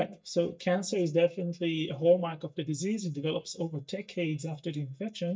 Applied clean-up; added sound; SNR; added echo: neural mask model DeepFilterNet 3.